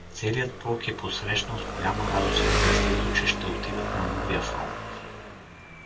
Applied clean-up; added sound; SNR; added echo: none; Engine; -2 dB; reverberation time 0.2 s.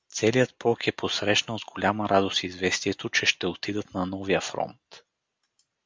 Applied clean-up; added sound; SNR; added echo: none; none; none; none.